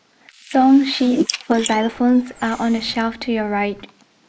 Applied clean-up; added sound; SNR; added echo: neural mask model Resemble Enhance denoiser.